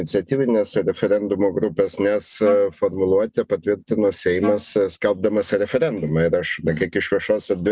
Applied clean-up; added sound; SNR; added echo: neural mask model Resemble Enhance denoiser.